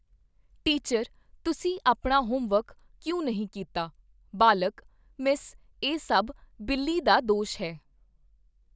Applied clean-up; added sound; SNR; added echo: none; none; none; none.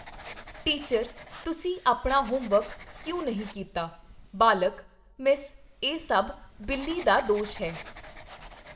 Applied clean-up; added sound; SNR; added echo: none; Writing; 17 dB; reverberation time 0.4 s.